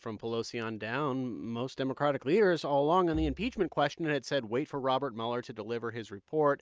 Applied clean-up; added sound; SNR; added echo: neural mask model RNNoise.